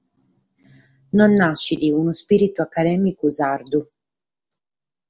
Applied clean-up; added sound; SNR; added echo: none; none; none; none.